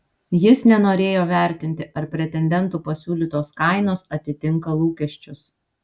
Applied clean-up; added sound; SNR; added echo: none; none; none; none.